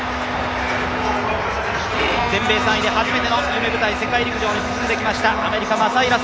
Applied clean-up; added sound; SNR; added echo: none; Bowed string instrument; 8 dB; none.